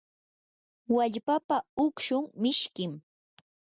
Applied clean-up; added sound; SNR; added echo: none; none; none; none.